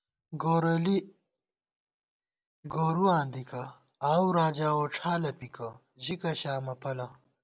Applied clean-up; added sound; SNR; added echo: none; none; none; none.